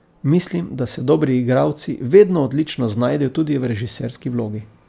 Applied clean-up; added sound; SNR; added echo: none; none; none; none.